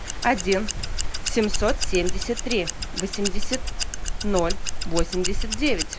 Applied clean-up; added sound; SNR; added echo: none; Wind + Scissors; -2 dB; none.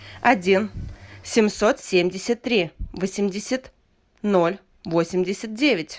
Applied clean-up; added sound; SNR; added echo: none; none; none; none.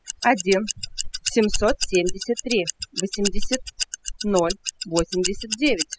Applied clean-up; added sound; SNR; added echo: classical method spectral subtraction.